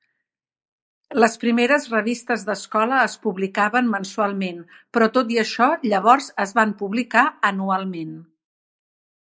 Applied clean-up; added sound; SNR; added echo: neural mask model Resemble Enhance denoiser.